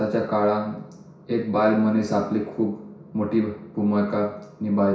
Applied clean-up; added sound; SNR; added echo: none; none; none; reverberation time 0.6 s.